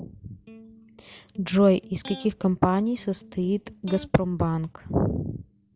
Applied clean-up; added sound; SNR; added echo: none; Electric guitar; 20 dB; none.